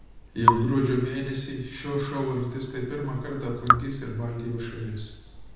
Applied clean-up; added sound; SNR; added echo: none; Raindrop / Drip; 1 dB; reverberation time 1.0 s.